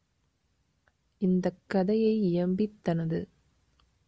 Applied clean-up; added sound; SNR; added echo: none; none; none; none.